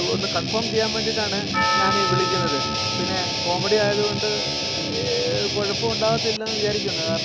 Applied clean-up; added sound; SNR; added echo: none; Percussion + Guitar; -2 dB; none.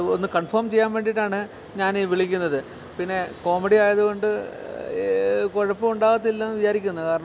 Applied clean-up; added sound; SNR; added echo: none; none; none; none.